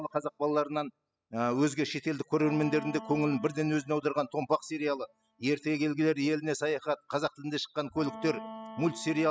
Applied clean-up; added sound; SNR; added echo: classical method spectral subtraction.